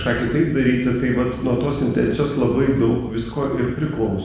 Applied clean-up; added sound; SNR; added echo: none; Bird; 18 dB; reverberation time 0.9 s.